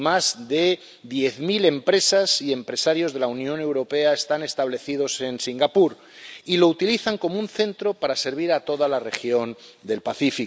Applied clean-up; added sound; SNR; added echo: none; none; none; none.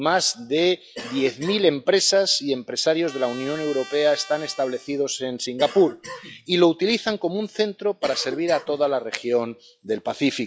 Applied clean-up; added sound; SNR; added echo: classical method log-MMSE.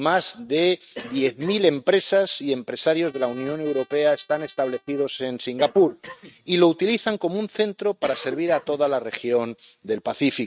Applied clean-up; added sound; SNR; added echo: neural mask model RNNoise.